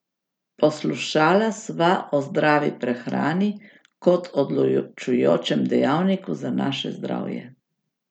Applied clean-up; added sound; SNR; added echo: none; none; none; none.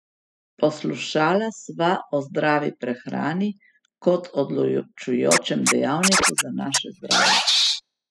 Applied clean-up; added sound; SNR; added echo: classical method spectral subtraction.